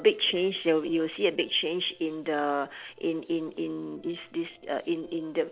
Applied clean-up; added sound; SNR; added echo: neural separator model SepFormer DNS4.